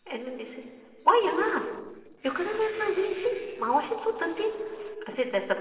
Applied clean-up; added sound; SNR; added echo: neural separator model SepFormer DNS4.